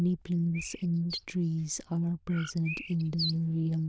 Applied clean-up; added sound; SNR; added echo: neural diffusion model UNIVERSE++.